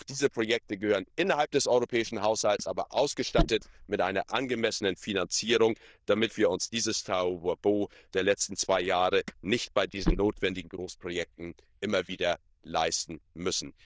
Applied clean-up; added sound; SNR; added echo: neural diffusion model UNIVERSE++.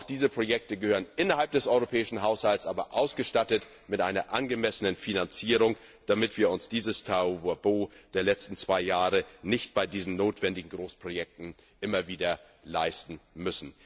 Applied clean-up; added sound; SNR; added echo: none; none; none; none.